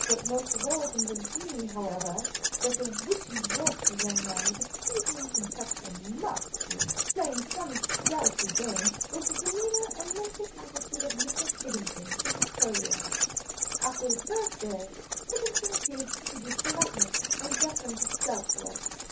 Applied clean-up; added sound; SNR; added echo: none; Wild animals; -5 dB; reverberation time 0.3 s.